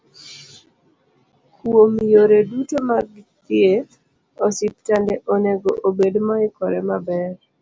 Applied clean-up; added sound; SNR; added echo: none; none; none; none.